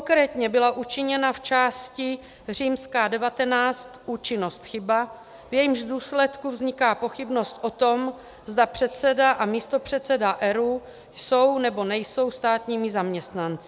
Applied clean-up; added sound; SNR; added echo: none; none; none; none.